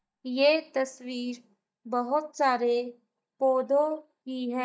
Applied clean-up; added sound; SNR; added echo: neural mask model DeepFilterNet 3.